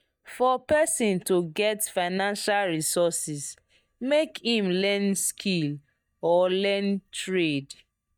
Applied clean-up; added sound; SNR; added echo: neural mask model DeepFilterNet 3.